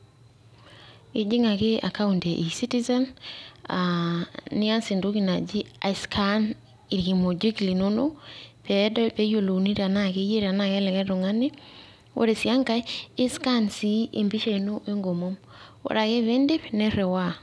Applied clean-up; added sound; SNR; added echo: none; none; none; none.